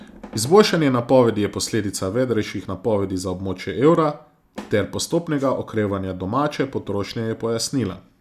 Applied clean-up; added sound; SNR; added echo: none; none; none; none.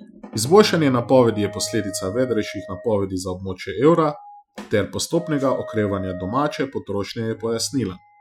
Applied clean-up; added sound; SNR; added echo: classical method Wiener filter.